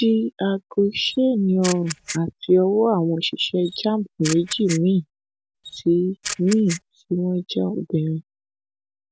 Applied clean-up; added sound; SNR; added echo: none; Camera; 13 dB; none.